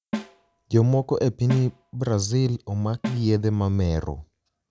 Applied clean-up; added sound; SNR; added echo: none; Snare drum; 14 dB; none.